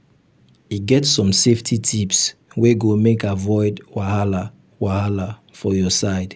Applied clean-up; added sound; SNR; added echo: none; none; none; none.